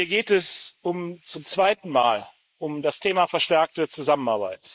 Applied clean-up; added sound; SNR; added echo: neural mask model Resemble Enhance denoiser.